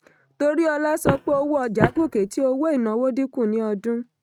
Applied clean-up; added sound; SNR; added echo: neural mask model RNNoise.